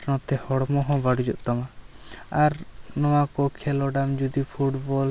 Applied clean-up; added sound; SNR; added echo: none; none; none; none.